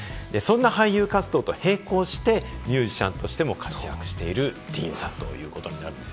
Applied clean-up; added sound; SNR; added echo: none; none; none; none.